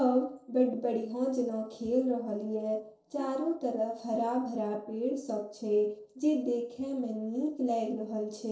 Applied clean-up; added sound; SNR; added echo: neural separator model SepFormer DNS4.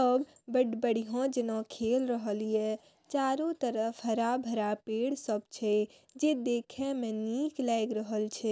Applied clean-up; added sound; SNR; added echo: none; none; none; none.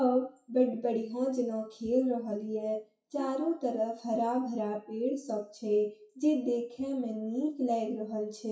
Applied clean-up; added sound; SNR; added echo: classical method WPE with log-MMSE.